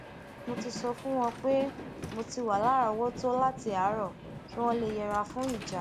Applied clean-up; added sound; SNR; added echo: none; Train; 11 dB; none.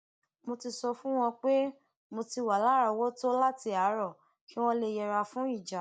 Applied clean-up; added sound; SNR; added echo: none; none; none; none.